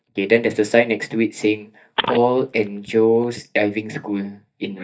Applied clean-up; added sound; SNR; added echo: neural mask model DeepFilterNet 3.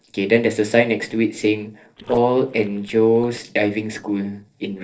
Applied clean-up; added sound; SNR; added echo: neural separator model SepFormer DNS4.